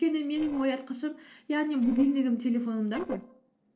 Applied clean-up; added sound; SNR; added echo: neural separator model SepFormer DNS4.